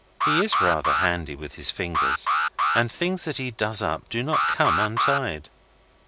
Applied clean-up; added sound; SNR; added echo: none; Alarm; -1 dB; none.